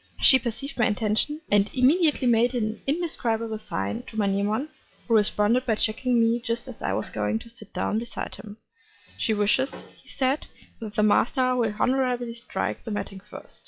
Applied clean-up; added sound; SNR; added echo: classical method log-MMSE.